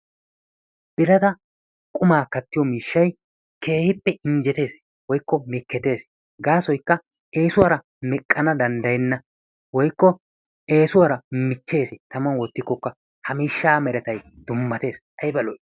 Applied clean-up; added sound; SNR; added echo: none; none; none; none.